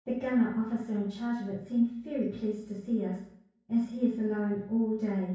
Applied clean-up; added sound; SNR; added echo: none; none; none; reverberation time 0.6 s.